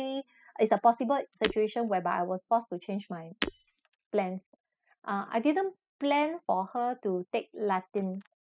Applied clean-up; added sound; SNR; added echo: classical method spectral subtraction.